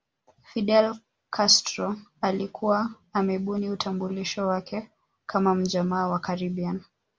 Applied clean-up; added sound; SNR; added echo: none; none; none; none.